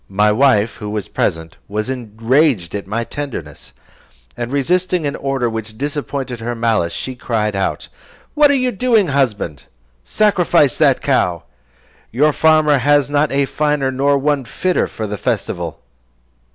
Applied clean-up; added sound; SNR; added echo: none; none; none; none.